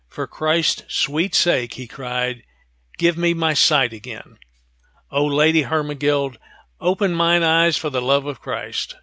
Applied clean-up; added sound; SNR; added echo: none; none; none; none.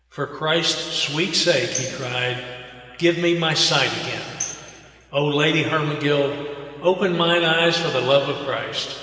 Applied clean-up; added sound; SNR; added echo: none; Tambourine; 14 dB; reverberation time 2.7 s.